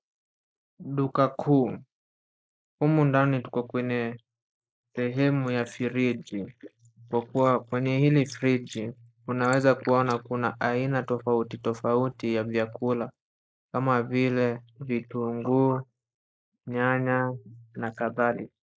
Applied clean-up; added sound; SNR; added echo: neural mask model Resemble Enhance denoiser.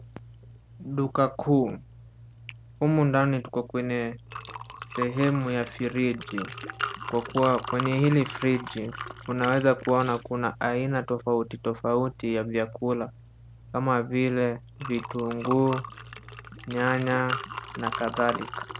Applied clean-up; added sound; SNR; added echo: none; Liquid; 11 dB; none.